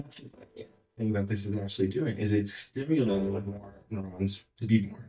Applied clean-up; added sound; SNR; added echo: neural mask model DeepFilterNet 3.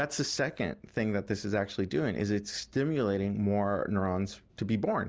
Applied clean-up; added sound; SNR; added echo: none; none; none; none.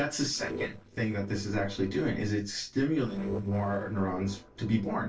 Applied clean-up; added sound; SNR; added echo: neural separator model SepFormer DNS4.